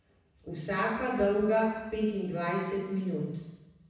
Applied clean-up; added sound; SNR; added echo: none; none; none; reverberation time 1.1 s.